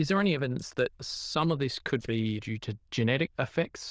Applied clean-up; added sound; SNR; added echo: neural diffusion model UNIVERSE++.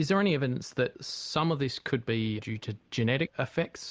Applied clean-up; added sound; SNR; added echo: none; none; none; none.